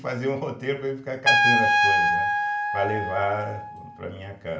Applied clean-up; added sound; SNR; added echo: none; Trumpet; -5 dB; reverberation time 0.4 s.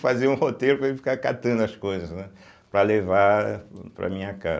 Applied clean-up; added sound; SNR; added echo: none; none; none; none.